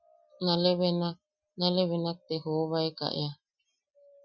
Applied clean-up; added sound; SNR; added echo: classical method Wiener filter.